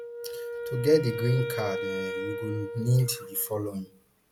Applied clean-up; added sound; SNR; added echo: none; Wind instrument, woodwind instrument; 7 dB; none.